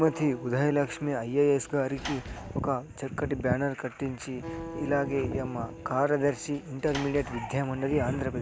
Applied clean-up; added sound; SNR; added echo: none; Sliding door / Slam + Acoustic guitar; 14 dB; none.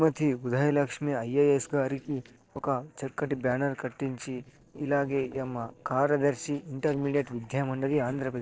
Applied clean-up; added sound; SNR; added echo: neural separator model SepFormer DNS4.